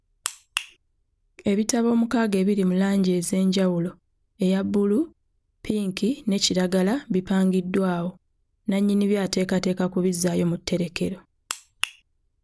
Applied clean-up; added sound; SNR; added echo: none; none; none; none.